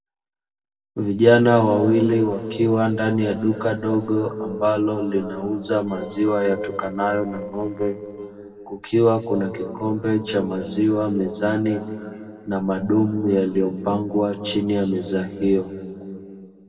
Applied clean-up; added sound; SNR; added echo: neural separator model SepFormer DNS4.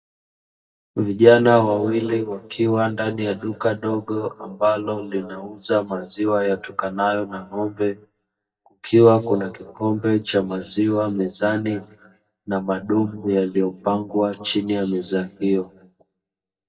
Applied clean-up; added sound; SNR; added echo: neural mask model DeepFilterNet 3.